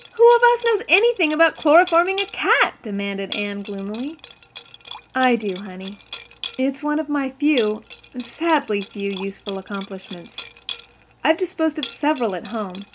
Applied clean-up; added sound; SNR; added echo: none; Liquid; 18 dB; none.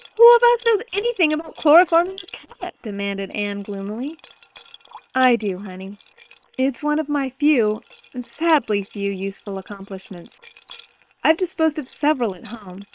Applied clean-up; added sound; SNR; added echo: neural separator model SepFormer WHAM!.